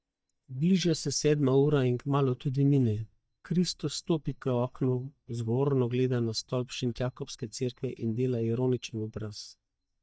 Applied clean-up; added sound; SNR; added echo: neural mask model DeepFilterNet 3.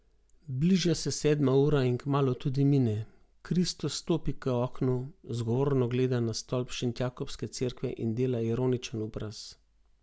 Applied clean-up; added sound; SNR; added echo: none; none; none; none.